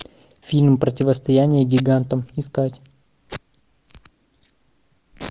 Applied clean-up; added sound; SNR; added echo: none; Packing tape, duct tape; 18 dB; none.